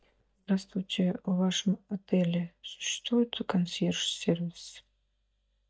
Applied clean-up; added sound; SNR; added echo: neural mask model DeepFilterNet 3.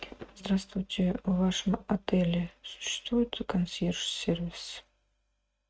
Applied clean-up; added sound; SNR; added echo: neural mask model RNNoise.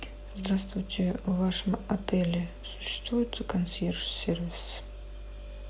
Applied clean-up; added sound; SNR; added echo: none; none; none; none.